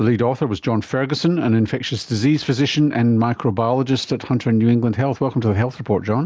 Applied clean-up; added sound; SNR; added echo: none; none; none; none.